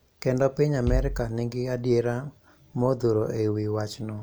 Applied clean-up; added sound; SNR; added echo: none; Bass drum; 6 dB; none.